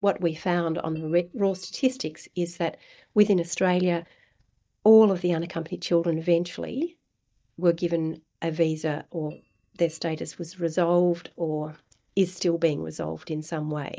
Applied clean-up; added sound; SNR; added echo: neural mask model DeepFilterNet 3.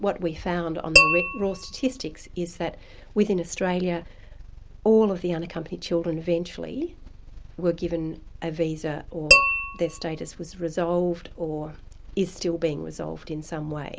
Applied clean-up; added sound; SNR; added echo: none; Tap / Glass; -4 dB; none.